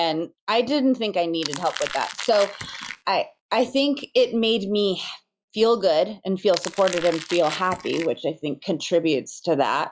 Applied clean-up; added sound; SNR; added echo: classical method log-MMSE.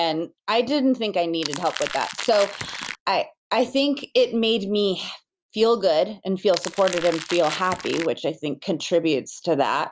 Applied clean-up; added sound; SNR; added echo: none; Crackle; 10 dB; none.